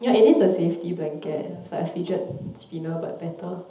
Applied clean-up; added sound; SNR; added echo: none; none; none; reverberation time 0.8 s.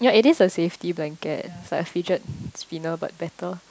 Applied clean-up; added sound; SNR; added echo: none; none; none; none.